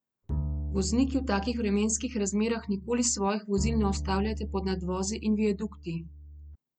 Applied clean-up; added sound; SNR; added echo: none; Bowed string instrument; 6 dB; none.